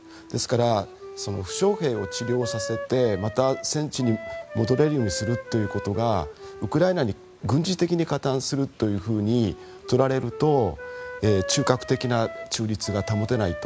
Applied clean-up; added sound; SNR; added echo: none; Wind instrument, woodwind instrument; 13 dB; none.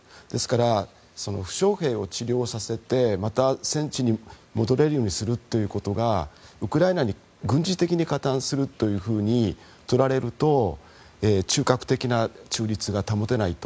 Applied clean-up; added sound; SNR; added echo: none; none; none; none.